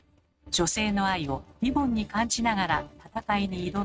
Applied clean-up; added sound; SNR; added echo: neural mask model RNNoise.